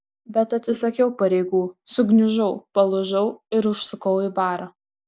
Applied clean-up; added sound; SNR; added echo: none; none; none; none.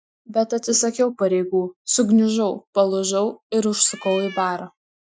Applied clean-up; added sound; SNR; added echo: classical method Wiener filter.